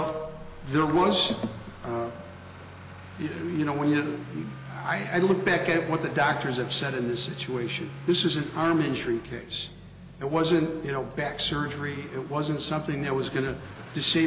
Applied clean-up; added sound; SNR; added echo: none; Accelerating, revving, vroom / Motor vehicle (road); 15 dB; none.